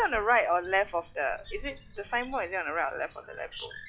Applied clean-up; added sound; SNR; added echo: classical method log-MMSE.